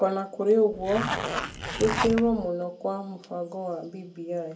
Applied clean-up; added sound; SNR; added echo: none; Zipper (clothing); 4 dB; reverberation time 0.2 s.